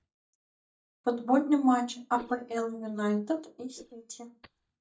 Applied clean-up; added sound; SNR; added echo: neural mask model DeepFilterNet 3.